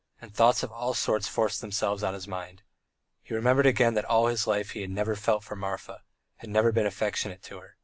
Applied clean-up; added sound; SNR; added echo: none; none; none; none.